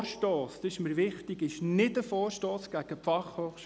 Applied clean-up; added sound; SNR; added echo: none; none; none; none.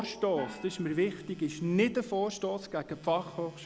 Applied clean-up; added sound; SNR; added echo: none; Telephone + Gong; 17 dB; none.